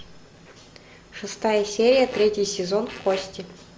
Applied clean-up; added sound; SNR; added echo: none; Fart; 15 dB; none.